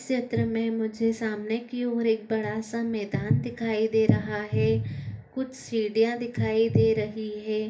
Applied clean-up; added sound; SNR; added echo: none; none; none; reverberation time 0.3 s.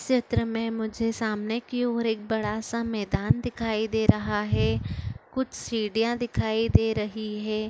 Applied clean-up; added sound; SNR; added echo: none; none; none; none.